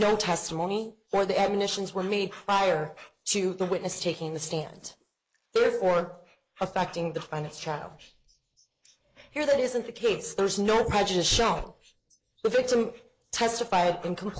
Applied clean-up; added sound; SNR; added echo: neural mask model Resemble Enhance denoiser.